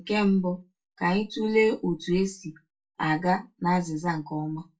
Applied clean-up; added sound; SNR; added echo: none; none; none; reverberation time 0.2 s.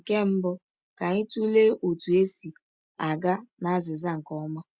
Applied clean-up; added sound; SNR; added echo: none; none; none; none.